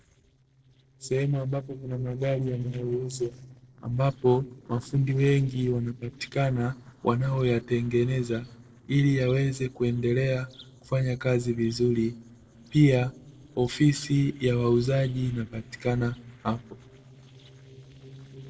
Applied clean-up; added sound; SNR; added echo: neural separator model SepFormer DNS4.